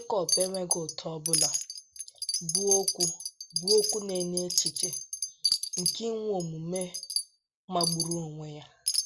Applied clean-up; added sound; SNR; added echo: none; Wind chime; -2 dB; none.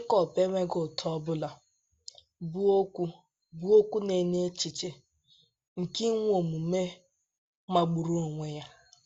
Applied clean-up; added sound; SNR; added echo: none; none; none; none.